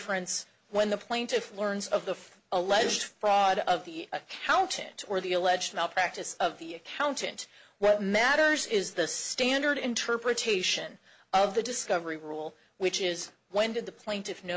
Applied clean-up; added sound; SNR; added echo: none; none; none; none.